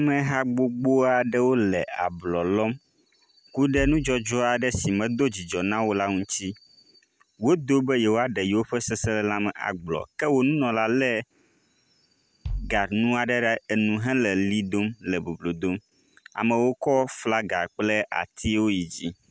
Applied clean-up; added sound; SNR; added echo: none; Bass drum; 13 dB; none.